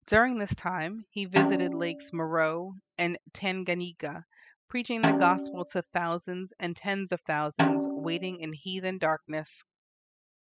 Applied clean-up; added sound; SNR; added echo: classical method spectral subtraction.